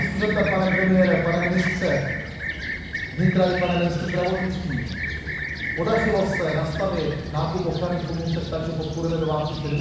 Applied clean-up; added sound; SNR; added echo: none; Fixed-wing aircraft, airplane; 6 dB; reverberation time 1.1 s.